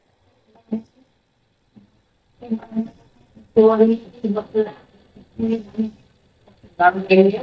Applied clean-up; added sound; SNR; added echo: neural mask model DeepFilterNet 3.